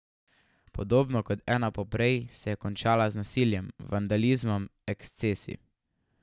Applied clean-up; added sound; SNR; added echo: none; none; none; none.